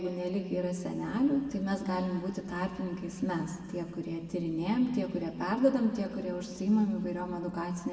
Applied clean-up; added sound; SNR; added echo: none; none; none; reverberation time 2.2 s.